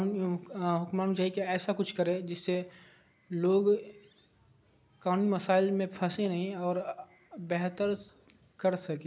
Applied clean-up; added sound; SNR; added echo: none; none; none; none.